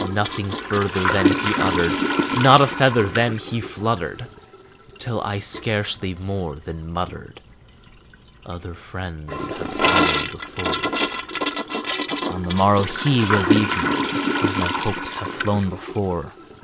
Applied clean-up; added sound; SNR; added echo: none; Toilet flush / Gurgling; 1 dB; none.